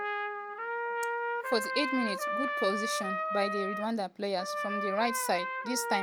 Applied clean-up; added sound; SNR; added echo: none; Trumpet; 1 dB; none.